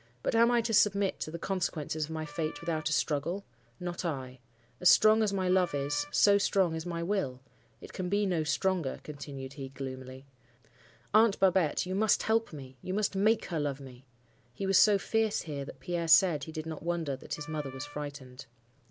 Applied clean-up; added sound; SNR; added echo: none; Wind instrument, woodwind instrument; 19 dB; none.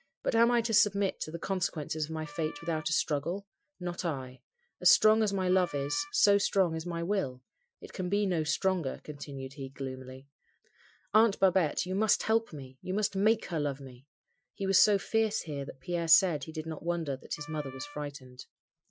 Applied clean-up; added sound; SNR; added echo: classical method Wiener filter.